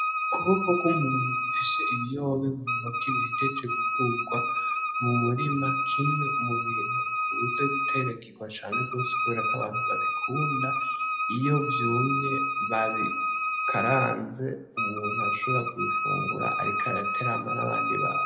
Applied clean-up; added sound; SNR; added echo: none; Wind instrument, woodwind instrument; -2 dB; reverberation time 0.7 s.